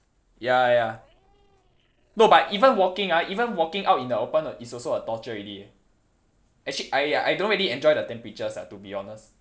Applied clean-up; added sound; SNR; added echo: neural separator model SepFormer DNS4.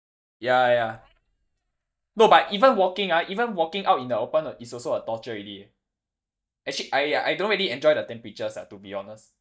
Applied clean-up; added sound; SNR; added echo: neural mask model DeepFilterNet 3.